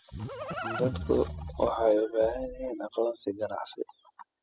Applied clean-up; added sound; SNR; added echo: classical method spectral subtraction.